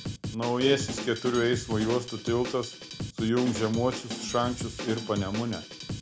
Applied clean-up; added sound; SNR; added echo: none; Drum kit; 8 dB; none.